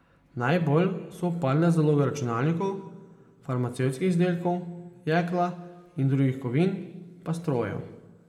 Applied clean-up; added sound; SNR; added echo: none; none; none; reverberation time 1.5 s.